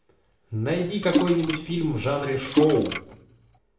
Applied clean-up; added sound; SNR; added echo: none; Splash, splatter; 4 dB; reverberation time 0.6 s.